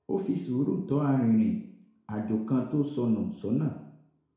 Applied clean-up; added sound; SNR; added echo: none; none; none; reverberation time 0.6 s.